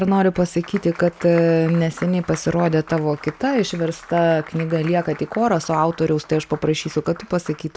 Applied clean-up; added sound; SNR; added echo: none; Applause; 20 dB; none.